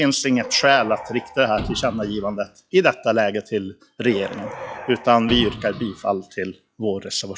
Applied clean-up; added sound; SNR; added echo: classical method log-MMSE.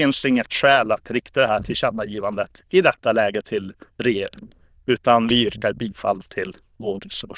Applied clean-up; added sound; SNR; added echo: neural diffusion model UNIVERSE++.